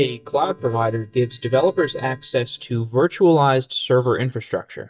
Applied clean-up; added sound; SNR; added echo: neural mask model DeepFilterNet 3.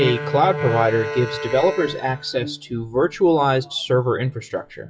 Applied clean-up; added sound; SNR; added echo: classical method WPE with log-MMSE.